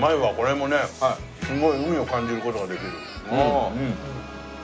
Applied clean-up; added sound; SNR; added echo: none; none; none; none.